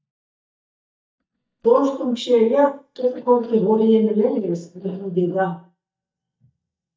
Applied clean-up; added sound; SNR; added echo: neural mask model DeepFilterNet 3.